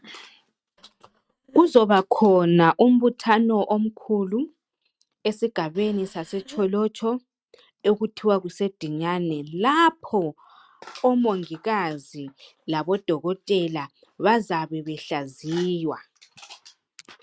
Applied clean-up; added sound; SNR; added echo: neural mask model RNNoise.